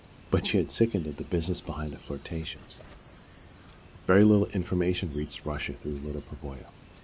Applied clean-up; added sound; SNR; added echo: none; Chirp, tweet; 12 dB; none.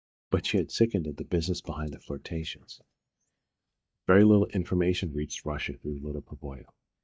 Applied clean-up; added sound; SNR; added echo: neural mask model DeepFilterNet 3.